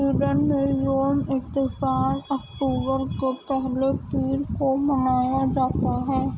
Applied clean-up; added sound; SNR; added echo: none; none; none; none.